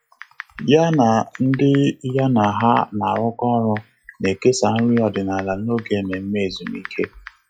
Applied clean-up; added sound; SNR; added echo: classical method log-MMSE.